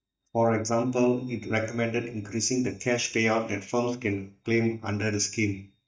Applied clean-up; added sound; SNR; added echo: neural mask model DeepFilterNet 3.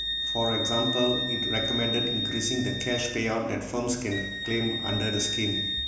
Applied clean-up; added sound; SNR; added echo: none; Wind instrument, woodwind instrument; 2 dB; reverberation time 1.0 s.